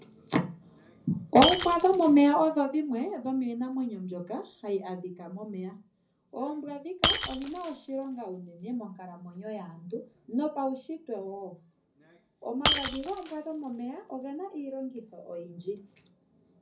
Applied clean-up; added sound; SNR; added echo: none; Shatter; 6 dB; reverberation time 0.4 s.